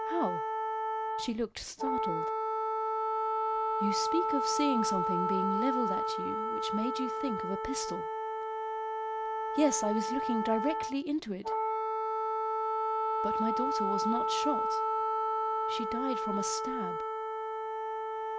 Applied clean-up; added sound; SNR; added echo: none; Wind instrument, woodwind instrument; -4 dB; none.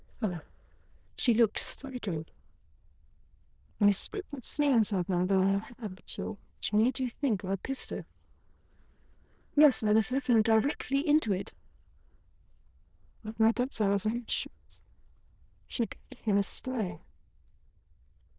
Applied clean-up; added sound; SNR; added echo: neural diffusion model UNIVERSE++.